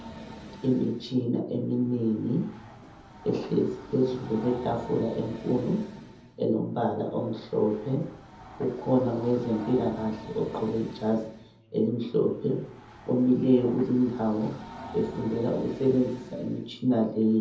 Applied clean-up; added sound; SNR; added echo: none; Train; 17 dB; reverberation time 0.6 s.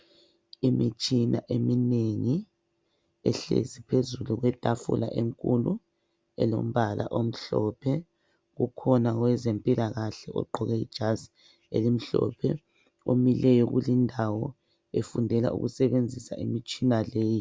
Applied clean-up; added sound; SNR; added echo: none; none; none; none.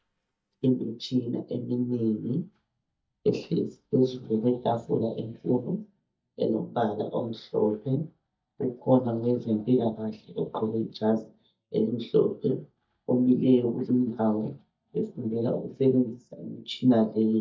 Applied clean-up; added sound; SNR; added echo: neural mask model DeepFilterNet 3.